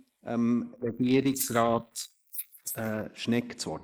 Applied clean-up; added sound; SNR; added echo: neural mask model Resemble Enhance denoiser.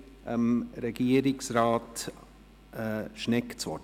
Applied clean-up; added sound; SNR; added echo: none; none; none; none.